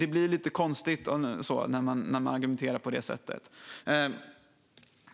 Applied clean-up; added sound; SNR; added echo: none; none; none; none.